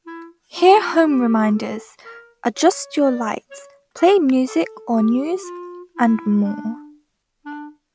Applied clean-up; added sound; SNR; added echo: none; Wind instrument, woodwind instrument; 17 dB; none.